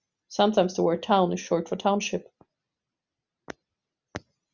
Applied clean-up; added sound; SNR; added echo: none; none; none; none.